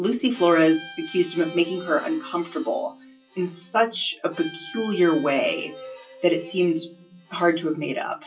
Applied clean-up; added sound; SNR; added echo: classical method WPE with log-MMSE.